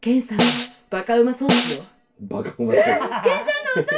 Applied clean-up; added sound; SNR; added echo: none; Snare drum; 1 dB; reverberation time 0.2 s.